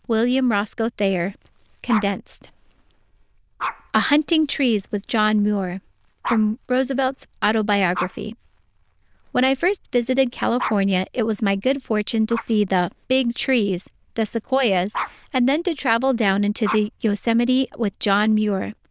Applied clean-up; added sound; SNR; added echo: neural diffusion model UNIVERSE++.